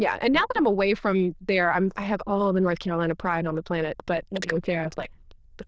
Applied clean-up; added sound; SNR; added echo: neural diffusion model UNIVERSE++.